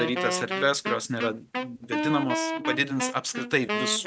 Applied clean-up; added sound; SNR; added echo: none; Wind instrument, woodwind instrument; 3 dB; none.